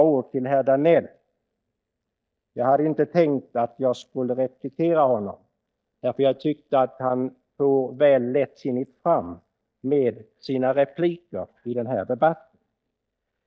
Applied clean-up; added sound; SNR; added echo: neural mask model DeepFilterNet 3.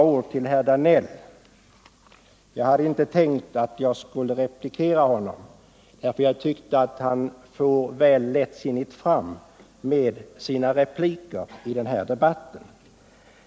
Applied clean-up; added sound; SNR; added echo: none; none; none; none.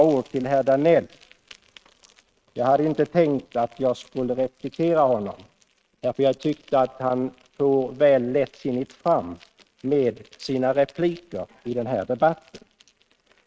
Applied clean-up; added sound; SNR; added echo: neural mask model RNNoise.